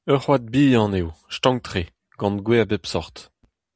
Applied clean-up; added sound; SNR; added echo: none; none; none; none.